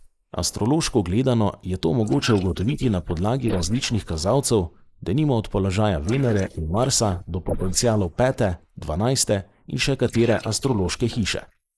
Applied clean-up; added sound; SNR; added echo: neural mask model Resemble Enhance denoiser.